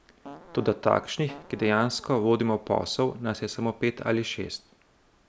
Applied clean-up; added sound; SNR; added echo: none; Fart; 19 dB; none.